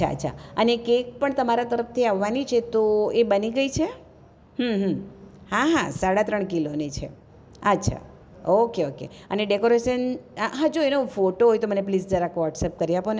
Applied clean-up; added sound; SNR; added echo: none; none; none; none.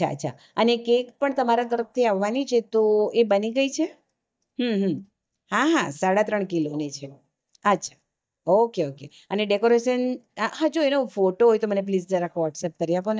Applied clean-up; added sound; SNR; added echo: neural mask model DeepFilterNet 3.